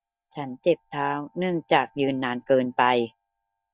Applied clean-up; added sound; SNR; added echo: neural mask model DeepFilterNet 3.